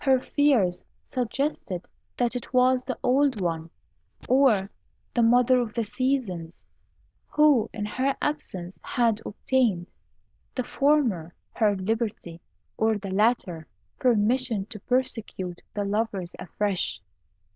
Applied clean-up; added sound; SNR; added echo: neural diffusion model UNIVERSE++.